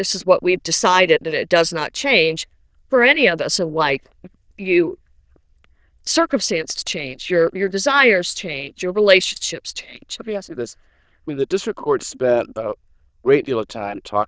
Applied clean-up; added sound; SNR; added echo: neural diffusion model UNIVERSE++.